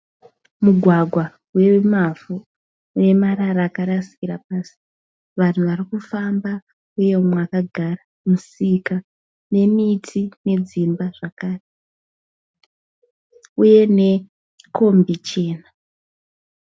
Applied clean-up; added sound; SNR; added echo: none; none; none; none.